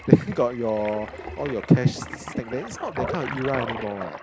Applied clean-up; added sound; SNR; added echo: none; Toilet flush; 10 dB; none.